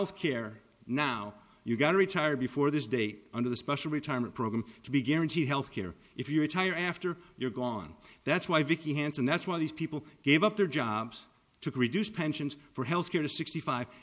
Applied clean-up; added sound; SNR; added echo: none; none; none; none.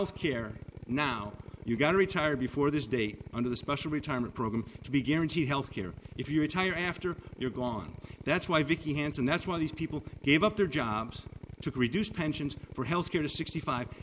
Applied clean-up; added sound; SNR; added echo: none; Drill; 14 dB; none.